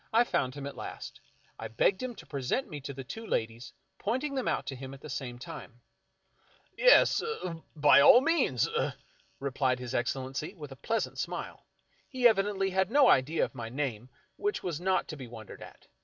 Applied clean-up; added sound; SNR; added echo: none; none; none; none.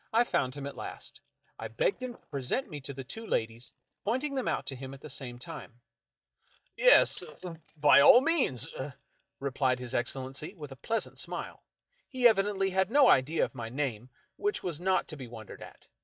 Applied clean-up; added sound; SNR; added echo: neural mask model DeepFilterNet 3.